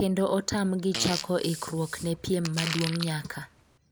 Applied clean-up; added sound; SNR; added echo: none; Fart; 9 dB; none.